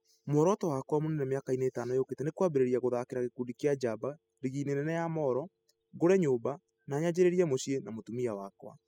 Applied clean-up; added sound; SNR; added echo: classical method spectral subtraction.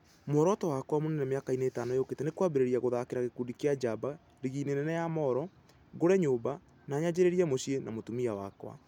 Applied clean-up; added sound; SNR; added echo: none; none; none; none.